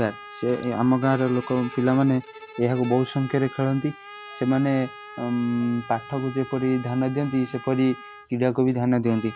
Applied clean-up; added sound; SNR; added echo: none; Bowed string instrument + Trumpet; 17 dB; none.